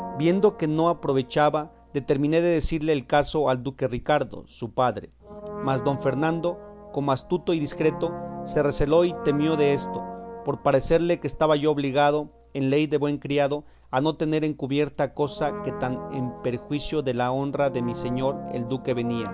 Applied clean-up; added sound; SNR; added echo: none; Brass instrument; 14 dB; none.